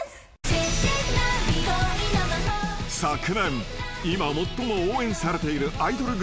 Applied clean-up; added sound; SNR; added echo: none; none; none; none.